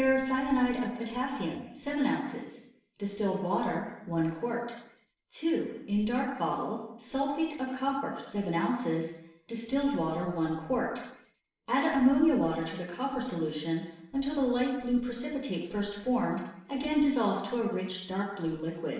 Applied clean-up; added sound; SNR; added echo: none; none; none; reverberation time 0.8 s.